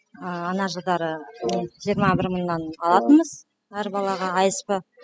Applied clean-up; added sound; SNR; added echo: classical method spectral subtraction.